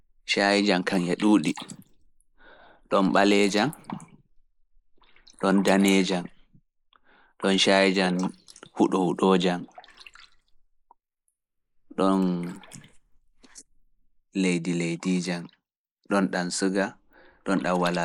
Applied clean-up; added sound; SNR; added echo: neural mask model Resemble Enhance denoiser.